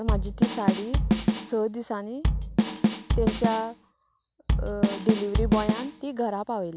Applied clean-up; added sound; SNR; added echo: none; Drum kit; -5 dB; none.